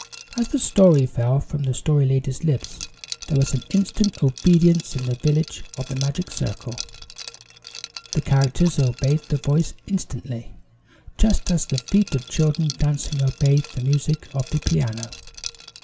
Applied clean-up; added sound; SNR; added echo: none; Liquid; 18 dB; none.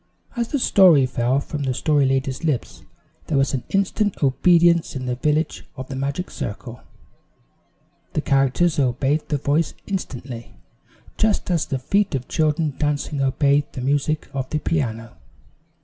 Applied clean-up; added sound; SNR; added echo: none; none; none; none.